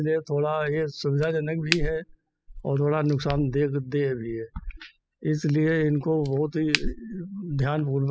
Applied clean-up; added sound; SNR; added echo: classical method spectral subtraction.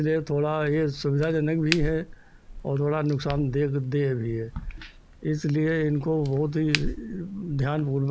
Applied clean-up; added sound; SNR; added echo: none; Crack; 11 dB; none.